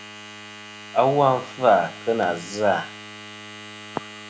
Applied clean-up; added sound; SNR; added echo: none; Domestic sounds, home sounds; 16 dB; none.